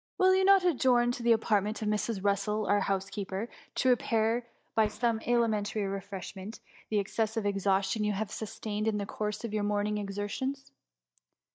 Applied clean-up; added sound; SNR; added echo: neural mask model DeepFilterNet 3.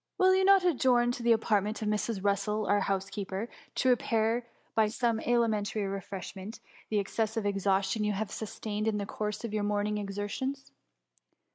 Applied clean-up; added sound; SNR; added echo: neural mask model Resemble Enhance denoiser.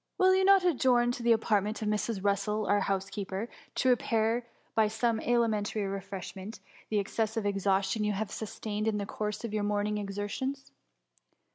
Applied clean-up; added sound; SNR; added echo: none; none; none; none.